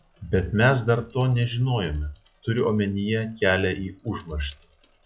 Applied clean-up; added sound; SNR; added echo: classical method log-MMSE.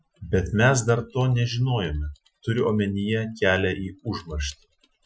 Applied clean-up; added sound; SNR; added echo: classical method Wiener filter.